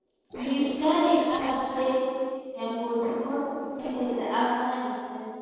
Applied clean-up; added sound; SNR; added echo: neural separator model SepFormer DNS4.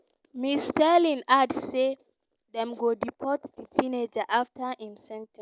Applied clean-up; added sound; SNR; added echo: none; none; none; none.